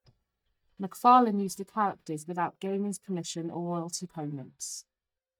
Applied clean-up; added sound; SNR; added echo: neural mask model DeepFilterNet 3.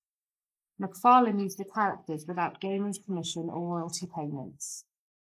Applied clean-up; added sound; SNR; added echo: neural mask model Resemble Enhance denoiser.